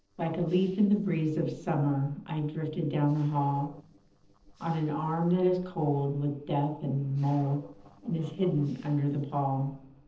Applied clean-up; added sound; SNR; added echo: neural separator model SepFormer DNS4.